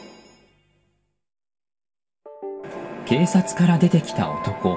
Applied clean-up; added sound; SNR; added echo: none; none; none; reverberation time 0.2 s.